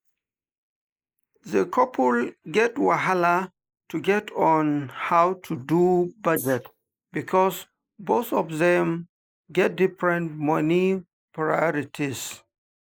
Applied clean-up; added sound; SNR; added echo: neural mask model Resemble Enhance denoiser.